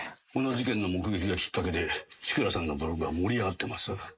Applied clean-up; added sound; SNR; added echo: neural mask model Resemble Enhance denoiser.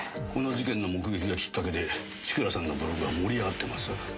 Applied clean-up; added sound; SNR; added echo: none; none; none; none.